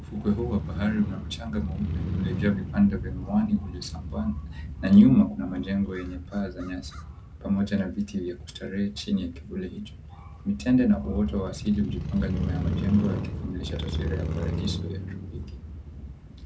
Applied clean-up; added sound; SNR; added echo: none; Motorcycle; 6 dB; reverberation time 0.2 s.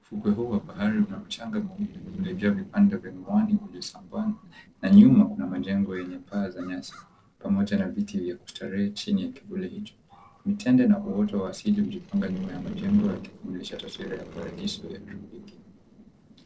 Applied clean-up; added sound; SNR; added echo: neural separator model SepFormer DNS4.